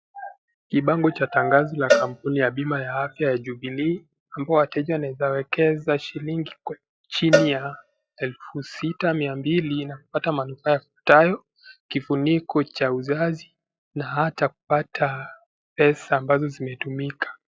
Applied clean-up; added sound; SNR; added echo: classical method log-MMSE.